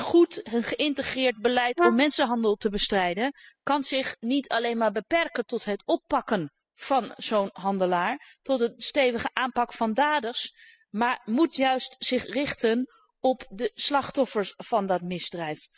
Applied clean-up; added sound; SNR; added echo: classical method spectral subtraction.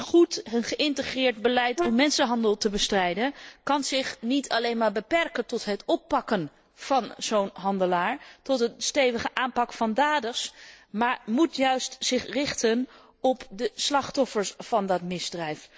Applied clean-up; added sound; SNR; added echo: neural separator model SepFormer DNS4.